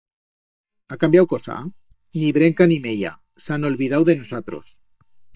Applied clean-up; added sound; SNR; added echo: neural mask model DeepFilterNet 3.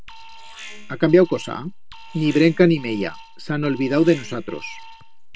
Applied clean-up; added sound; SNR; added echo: none; Alarm; 15 dB; none.